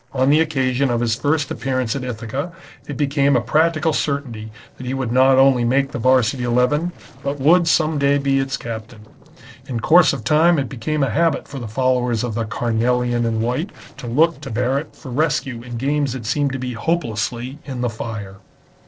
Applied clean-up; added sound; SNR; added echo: neural separator model SepFormer DNS4.